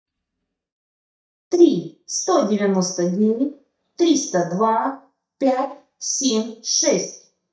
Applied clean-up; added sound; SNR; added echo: neural mask model DeepFilterNet 3.